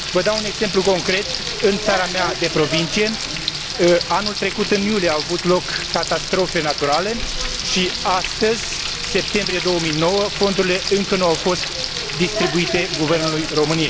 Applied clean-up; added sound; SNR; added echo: none; Frying (food); 4 dB; none.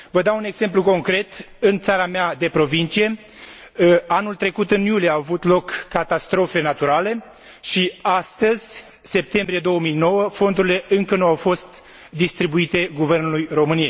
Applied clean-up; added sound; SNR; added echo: none; none; none; none.